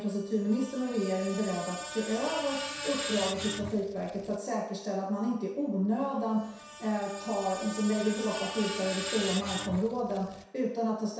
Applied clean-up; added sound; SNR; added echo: none; Screech; 9 dB; reverberation time 0.7 s.